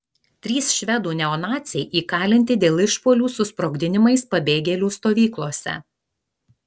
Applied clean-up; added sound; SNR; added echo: none; none; none; none.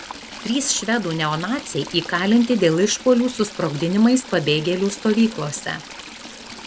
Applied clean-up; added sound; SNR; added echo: none; Stream / Trickle, dribble; 16 dB; none.